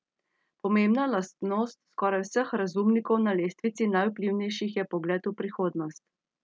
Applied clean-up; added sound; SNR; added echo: none; none; none; none.